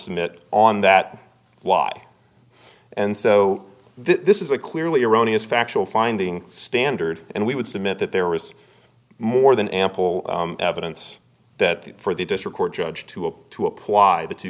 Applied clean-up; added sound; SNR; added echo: none; none; none; none.